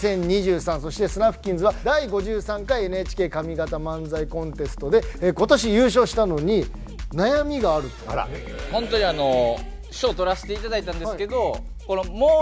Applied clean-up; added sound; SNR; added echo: none; none; none; none.